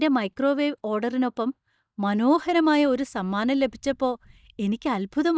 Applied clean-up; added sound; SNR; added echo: neural mask model DeepFilterNet 3.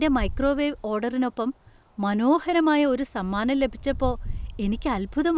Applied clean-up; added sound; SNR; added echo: none; Wind; 11 dB; none.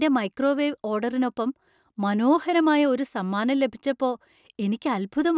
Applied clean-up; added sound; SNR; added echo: none; none; none; none.